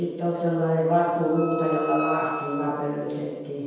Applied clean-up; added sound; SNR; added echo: none; Wind instrument, woodwind instrument; 11 dB; reverberation time 1.2 s.